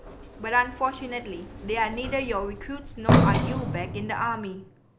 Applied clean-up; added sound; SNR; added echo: none; Sliding door; -2 dB; none.